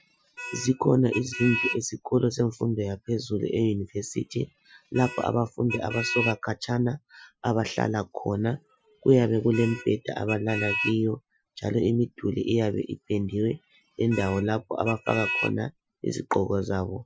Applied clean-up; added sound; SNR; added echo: classical method Wiener filter.